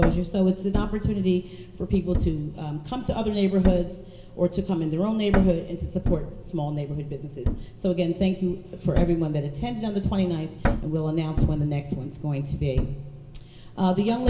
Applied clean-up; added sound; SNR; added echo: none; Thump, thud; 5 dB; reverberation time 0.6 s.